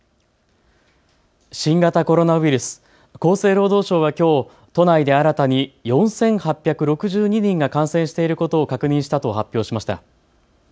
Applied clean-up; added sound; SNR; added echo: none; none; none; none.